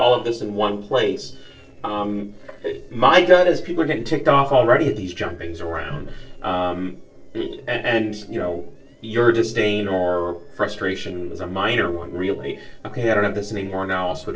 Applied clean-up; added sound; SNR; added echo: neural separator model SepFormer DNS4.